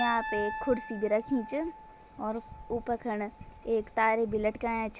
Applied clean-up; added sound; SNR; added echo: none; Piano; 11 dB; none.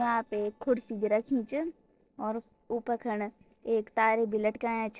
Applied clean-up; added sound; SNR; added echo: neural separator model SepFormer DNS4.